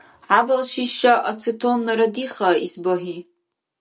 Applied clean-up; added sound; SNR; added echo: none; none; none; none.